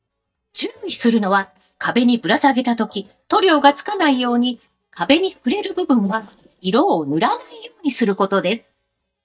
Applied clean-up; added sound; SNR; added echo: neural mask model DeepFilterNet 3.